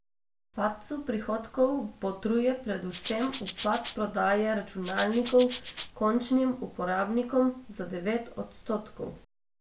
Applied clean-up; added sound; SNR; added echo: none; Rattle (instrument); -5 dB; none.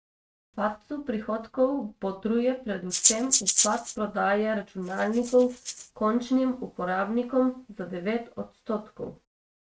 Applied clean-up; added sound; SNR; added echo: neural mask model RNNoise.